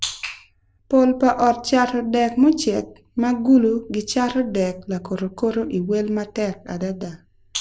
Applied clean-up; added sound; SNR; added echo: none; none; none; none.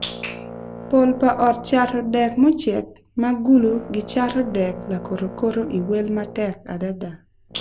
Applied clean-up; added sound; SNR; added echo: none; Brass instrument; 16 dB; none.